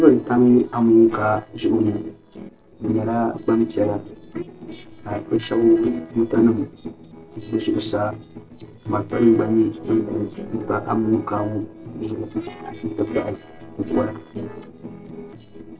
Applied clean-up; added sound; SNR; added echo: neural separator model SepFormer DNS4.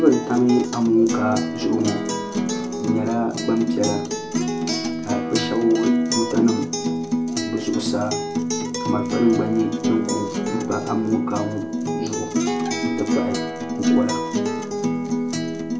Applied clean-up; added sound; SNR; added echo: none; Acoustic guitar; 0 dB; reverberation time 0.2 s.